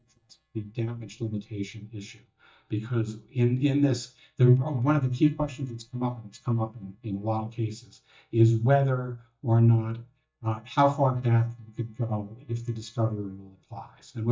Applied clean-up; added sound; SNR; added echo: neural mask model DeepFilterNet 3.